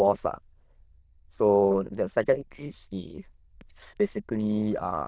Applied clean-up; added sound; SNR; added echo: neural diffusion model UNIVERSE++.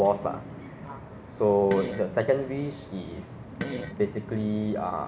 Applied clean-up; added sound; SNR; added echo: none; Fart; 12 dB; none.